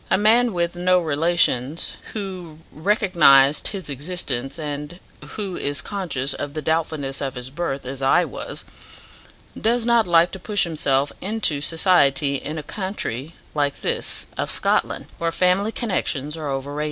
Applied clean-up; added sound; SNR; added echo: none; none; none; none.